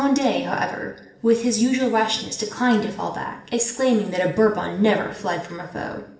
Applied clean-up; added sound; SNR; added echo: none; none; none; reverberation time 0.8 s.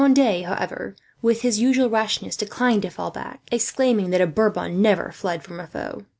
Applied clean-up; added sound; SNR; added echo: none; none; none; none.